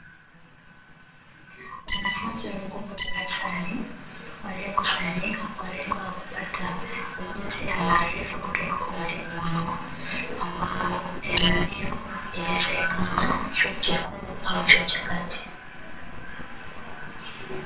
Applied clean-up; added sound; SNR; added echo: neural separator model SepFormer WHAMR!.